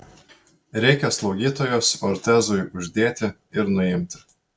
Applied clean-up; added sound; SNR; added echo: none; none; none; none.